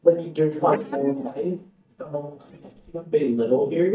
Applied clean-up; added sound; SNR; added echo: neural mask model DeepFilterNet 3.